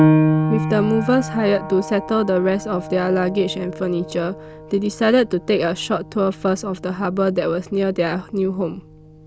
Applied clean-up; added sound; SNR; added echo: none; Piano; 4 dB; none.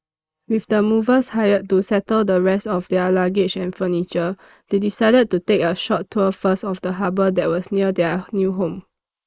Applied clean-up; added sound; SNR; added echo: neural mask model Resemble Enhance denoiser.